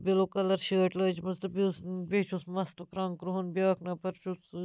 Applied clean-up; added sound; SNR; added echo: none; none; none; none.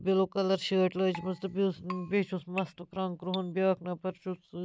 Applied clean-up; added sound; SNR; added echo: none; Keyboard (musical); 16 dB; none.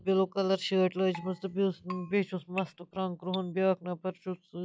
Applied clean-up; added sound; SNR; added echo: classical method log-MMSE.